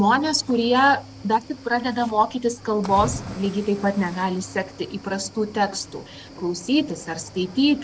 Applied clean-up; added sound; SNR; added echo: none; Cricket / Waves, surf; 16 dB; none.